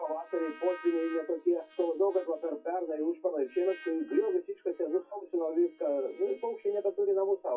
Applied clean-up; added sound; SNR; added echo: classical method WPE with log-MMSE.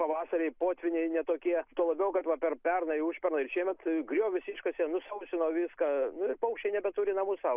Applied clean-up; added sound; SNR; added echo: none; none; none; none.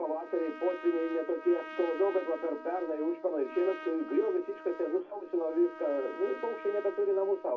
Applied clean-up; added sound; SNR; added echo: none; Trumpet; 14 dB; reverberation time 0.4 s.